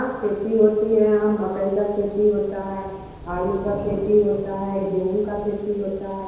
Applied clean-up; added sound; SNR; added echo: none; Thunder / Rain; 17 dB; reverberation time 1.0 s.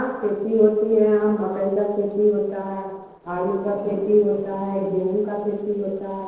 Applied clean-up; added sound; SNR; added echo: neural separator model SepFormer DNS4.